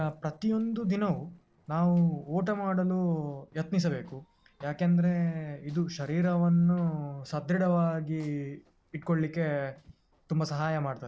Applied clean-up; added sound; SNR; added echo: neural separator model SepFormer DNS4.